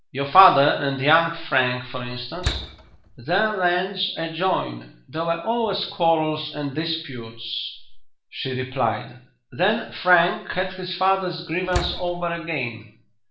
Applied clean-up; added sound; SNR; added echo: none; Slam; 9 dB; reverberation time 0.5 s.